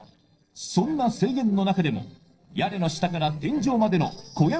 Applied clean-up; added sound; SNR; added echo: neural separator model SepFormer DNS4.